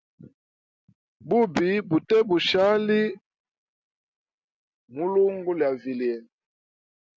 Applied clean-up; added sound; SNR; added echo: none; none; none; none.